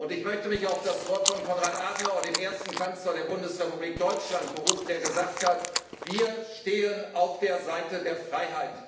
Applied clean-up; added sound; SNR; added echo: none; Chewing, mastication; 4 dB; reverberation time 0.8 s.